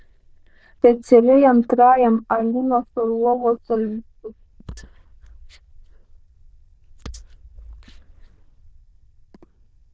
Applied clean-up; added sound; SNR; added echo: neural diffusion model UNIVERSE++.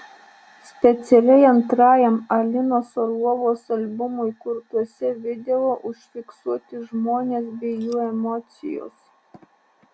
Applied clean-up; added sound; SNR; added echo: none; none; none; none.